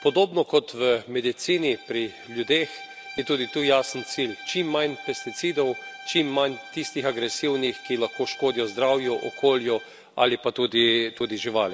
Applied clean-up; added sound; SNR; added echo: none; Bowed string instrument; 17 dB; none.